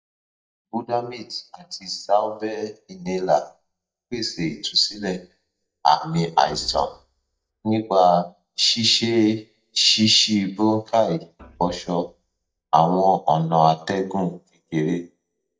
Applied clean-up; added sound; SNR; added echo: neural mask model DeepFilterNet 3.